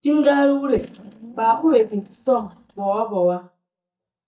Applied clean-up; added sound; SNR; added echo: neural mask model DeepFilterNet 3.